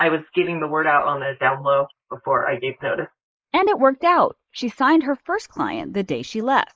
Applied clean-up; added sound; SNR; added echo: neural mask model Resemble Enhance denoiser.